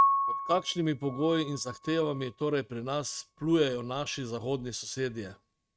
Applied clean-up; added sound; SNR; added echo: neural mask model RNNoise.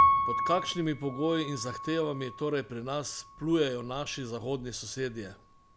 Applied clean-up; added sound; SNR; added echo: none; Piano; 1 dB; none.